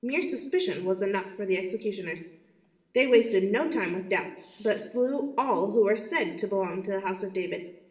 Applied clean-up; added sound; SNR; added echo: none; none; none; reverberation time 0.9 s.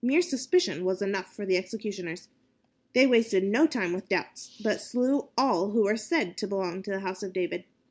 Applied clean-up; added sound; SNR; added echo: none; none; none; none.